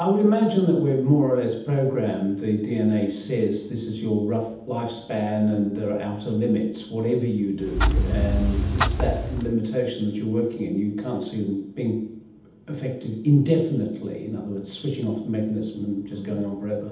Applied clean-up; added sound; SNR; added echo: none; Clock; -2 dB; reverberation time 0.8 s.